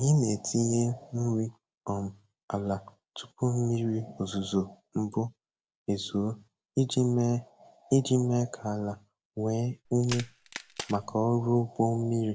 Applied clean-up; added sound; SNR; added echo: none; Crack; 13 dB; none.